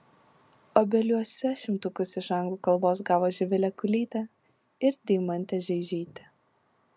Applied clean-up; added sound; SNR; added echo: none; none; none; none.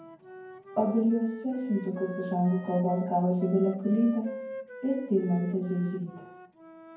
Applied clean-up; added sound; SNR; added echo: none; Wind instrument, woodwind instrument; 15 dB; reverberation time 0.9 s.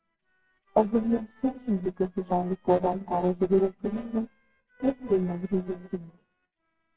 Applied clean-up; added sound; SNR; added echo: neural separator model SepFormer WHAMR!.